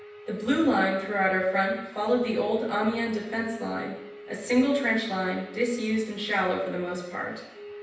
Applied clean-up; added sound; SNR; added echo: none; Wind instrument, woodwind instrument; 18 dB; reverberation time 0.9 s.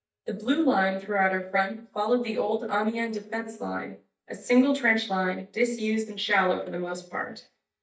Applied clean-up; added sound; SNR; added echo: neural mask model DeepFilterNet 3.